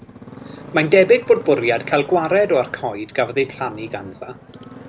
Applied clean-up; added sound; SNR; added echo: none; Motorcycle; 18 dB; none.